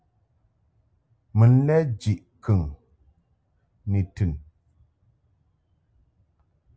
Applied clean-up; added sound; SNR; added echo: none; none; none; none.